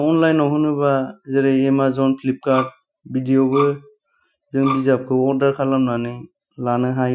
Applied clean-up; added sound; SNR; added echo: classical method Wiener filter.